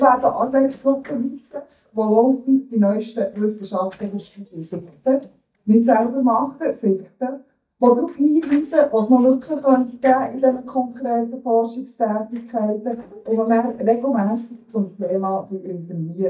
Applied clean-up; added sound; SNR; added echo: neural mask model DeepFilterNet 3.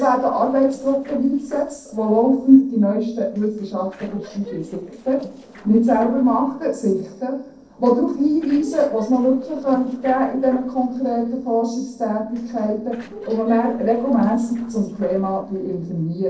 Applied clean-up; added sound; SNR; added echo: neural separator model SepFormer DNS4.